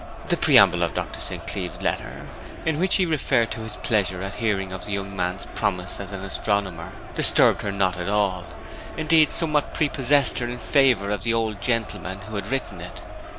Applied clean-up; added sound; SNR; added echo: none; Stream / Bird + Crowd; 11 dB; none.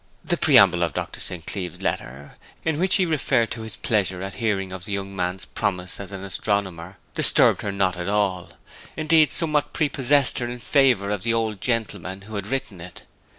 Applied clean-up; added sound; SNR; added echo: none; none; none; none.